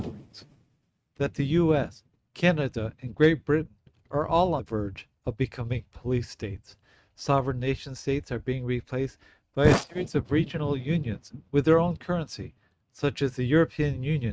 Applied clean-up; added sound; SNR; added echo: neural mask model RNNoise.